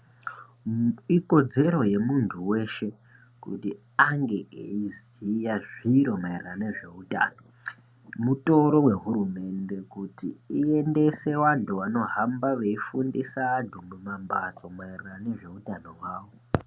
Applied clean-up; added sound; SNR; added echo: none; none; none; none.